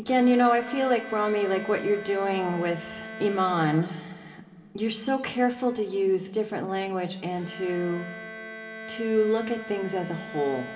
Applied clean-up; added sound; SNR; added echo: none; Bowed string instrument; 15 dB; reverberation time 2.8 s.